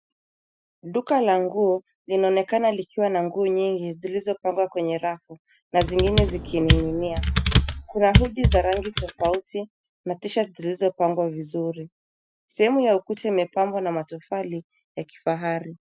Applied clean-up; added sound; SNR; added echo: classical method Wiener filter.